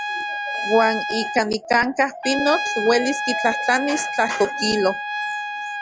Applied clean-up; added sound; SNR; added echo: none; Trumpet; 5 dB; none.